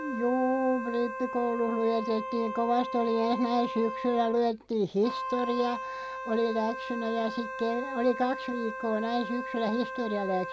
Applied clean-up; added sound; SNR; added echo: none; Wind instrument, woodwind instrument; 8 dB; none.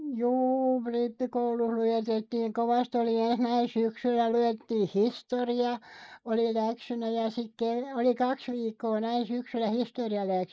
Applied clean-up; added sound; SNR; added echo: neural mask model Resemble Enhance denoiser.